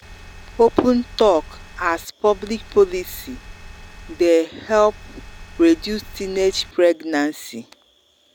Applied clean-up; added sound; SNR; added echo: none; Engine; 18 dB; none.